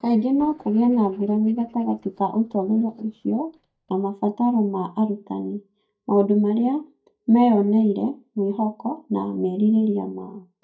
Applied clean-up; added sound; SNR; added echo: neural mask model DeepFilterNet 3.